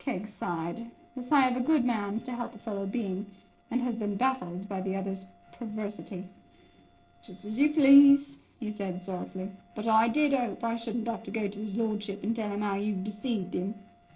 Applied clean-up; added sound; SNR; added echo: neural separator model SepFormer DNS4.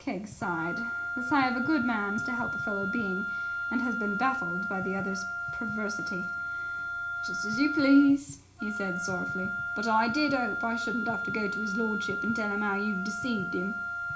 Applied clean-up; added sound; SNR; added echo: none; Wind instrument, woodwind instrument; 3 dB; reverberation time 0.4 s.